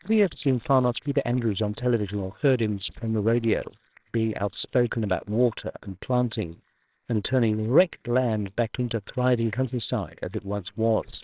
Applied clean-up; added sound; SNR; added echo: neural separator model SepFormer WHAMR!.